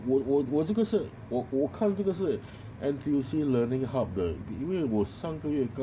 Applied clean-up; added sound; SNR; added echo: none; none; none; none.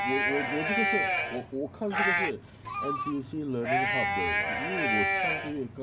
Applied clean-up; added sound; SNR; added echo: none; Livestock, farm animals, working animals; -4 dB; none.